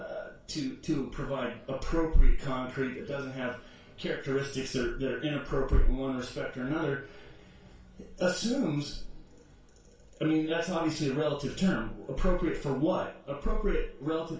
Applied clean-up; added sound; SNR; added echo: none; none; none; reverberation time 0.3 s.